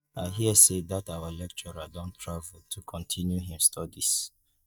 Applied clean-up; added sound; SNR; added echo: neural mask model DeepFilterNet 3.